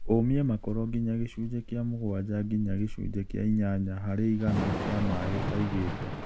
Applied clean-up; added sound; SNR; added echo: none; Thunder / Rain; 6 dB; none.